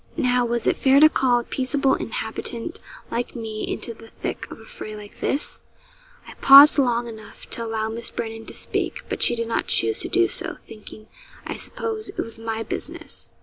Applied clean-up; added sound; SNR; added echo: none; none; none; none.